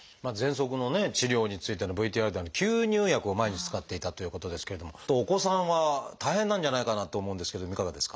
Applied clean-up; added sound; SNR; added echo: none; none; none; none.